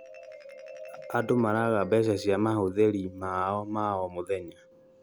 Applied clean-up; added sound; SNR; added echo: none; Marimba, xylophone + Mallet percussion; 18 dB; none.